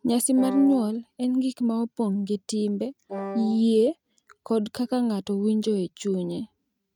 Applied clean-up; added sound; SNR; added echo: neural mask model RNNoise.